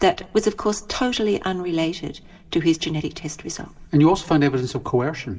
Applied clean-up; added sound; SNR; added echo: none; none; none; reverberation time 0.9 s.